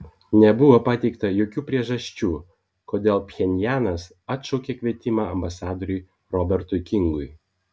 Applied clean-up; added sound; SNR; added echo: none; none; none; none.